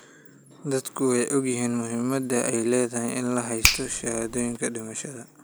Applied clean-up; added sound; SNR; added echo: none; Finger snapping; 7 dB; none.